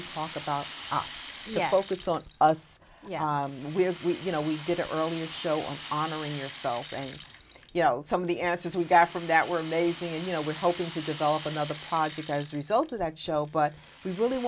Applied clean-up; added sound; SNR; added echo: none; Rattle (instrument); 11 dB; none.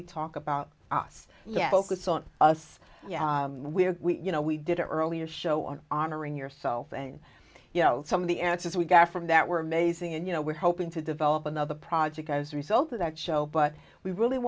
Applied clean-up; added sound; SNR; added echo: none; none; none; none.